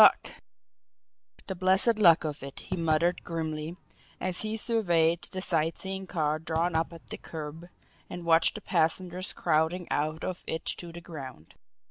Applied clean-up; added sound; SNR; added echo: none; Fireworks; 15 dB; none.